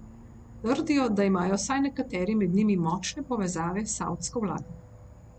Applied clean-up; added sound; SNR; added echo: none; Insect / Frog; 19 dB; none.